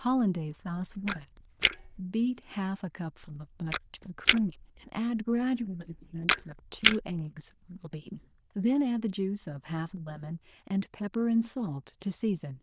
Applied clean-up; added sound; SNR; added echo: neural diffusion model UNIVERSE++.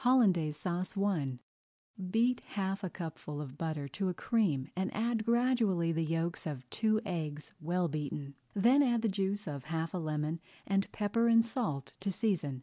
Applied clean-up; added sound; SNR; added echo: none; none; none; none.